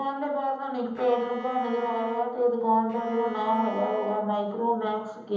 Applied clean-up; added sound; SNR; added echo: none; Bowed string instrument; 13 dB; reverberation time 1.3 s.